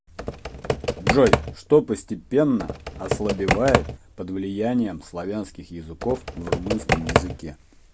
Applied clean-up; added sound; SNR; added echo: none; Computer keyboard; -1 dB; none.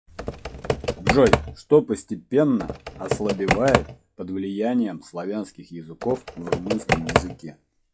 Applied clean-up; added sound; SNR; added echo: classical method log-MMSE.